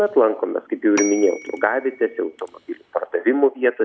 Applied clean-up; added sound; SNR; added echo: none; Bell / Telephone; 14 dB; none.